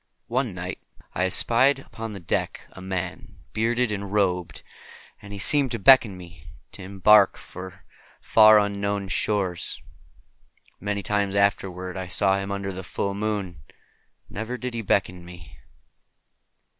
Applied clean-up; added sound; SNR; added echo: none; none; none; none.